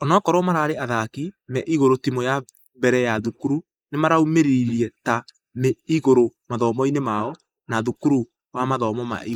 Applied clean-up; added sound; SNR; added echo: neural mask model Resemble Enhance denoiser.